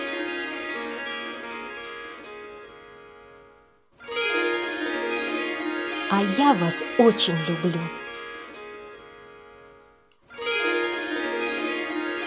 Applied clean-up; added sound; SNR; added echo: none; Harp; 1 dB; none.